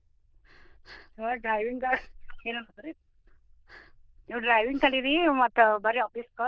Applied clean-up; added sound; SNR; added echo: neural diffusion model UNIVERSE++.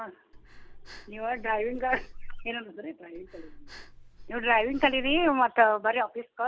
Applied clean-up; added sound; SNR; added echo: none; Breathing; 11 dB; none.